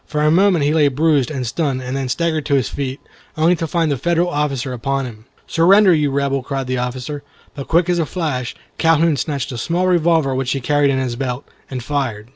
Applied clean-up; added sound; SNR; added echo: none; none; none; none.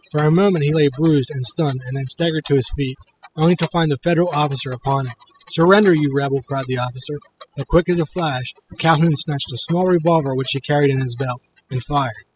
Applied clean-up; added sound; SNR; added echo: classical method spectral subtraction.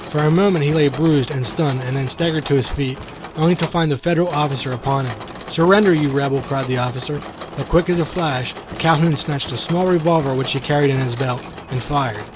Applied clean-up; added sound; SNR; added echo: none; Mechanisms; 13 dB; none.